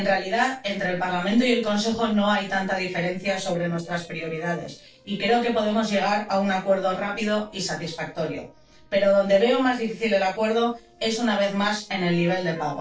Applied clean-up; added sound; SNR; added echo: neural separator model SepFormer DNS4.